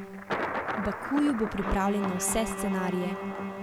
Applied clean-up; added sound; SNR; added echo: none; Bowed string instrument + Thunder; 3 dB; none.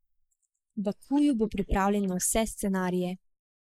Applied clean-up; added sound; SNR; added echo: neural mask model Resemble Enhance denoiser.